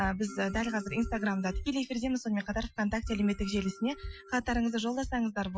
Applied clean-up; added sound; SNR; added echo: classical method Wiener filter.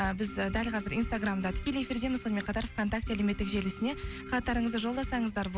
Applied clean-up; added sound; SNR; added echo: none; Organ; 14 dB; none.